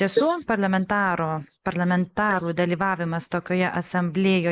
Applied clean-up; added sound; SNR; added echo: neural mask model Resemble Enhance denoiser.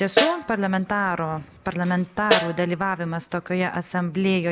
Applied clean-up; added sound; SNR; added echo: none; Snare drum; 5 dB; none.